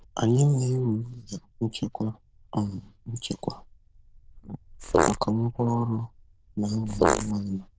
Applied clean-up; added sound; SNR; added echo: neural diffusion model UNIVERSE++.